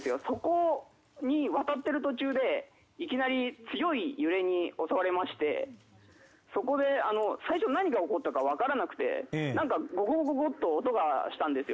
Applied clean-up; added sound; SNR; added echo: none; none; none; none.